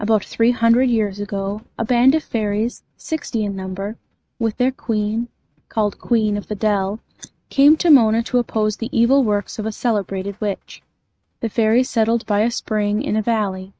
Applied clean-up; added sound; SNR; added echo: neural mask model RNNoise.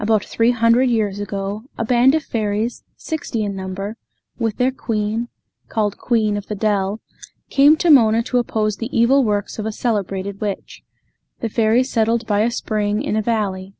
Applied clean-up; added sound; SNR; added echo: none; none; none; none.